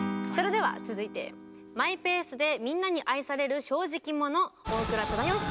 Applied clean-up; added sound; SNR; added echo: none; Acoustic guitar / Strum; 11 dB; none.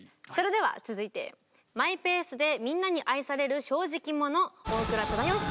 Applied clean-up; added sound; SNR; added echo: none; none; none; none.